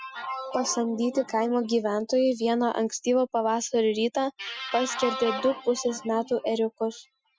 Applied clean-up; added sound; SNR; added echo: classical method Wiener filter.